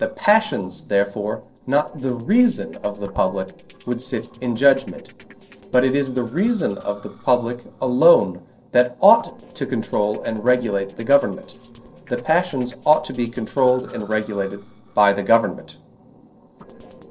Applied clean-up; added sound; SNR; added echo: neural separator model SepFormer DNS4.